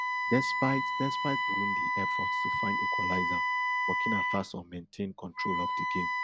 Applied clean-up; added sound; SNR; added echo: none; Wind instrument, woodwind instrument; -4 dB; none.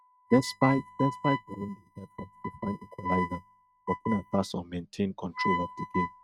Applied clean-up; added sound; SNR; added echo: neural mask model RNNoise.